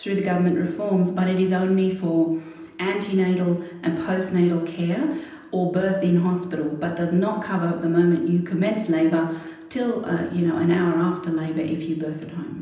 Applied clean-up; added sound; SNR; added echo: none; none; none; reverberation time 0.9 s.